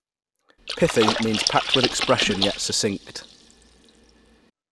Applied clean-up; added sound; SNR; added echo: none; Splash, splatter; 3 dB; none.